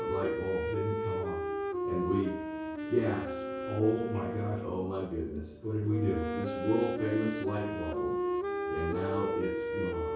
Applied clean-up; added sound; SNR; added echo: none; Wind instrument, woodwind instrument; 1 dB; reverberation time 0.6 s.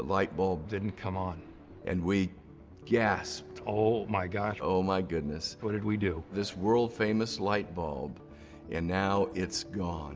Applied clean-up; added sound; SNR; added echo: none; none; none; none.